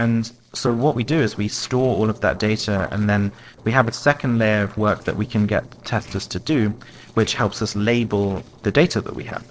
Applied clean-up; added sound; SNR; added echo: neural separator model SepFormer DNS4.